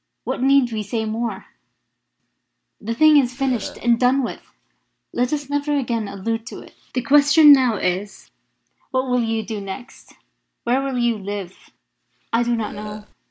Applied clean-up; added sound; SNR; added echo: none; Burping, eructation; 16 dB; none.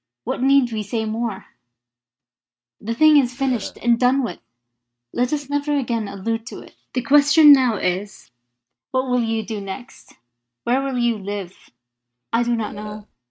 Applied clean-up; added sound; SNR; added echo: neural mask model RNNoise.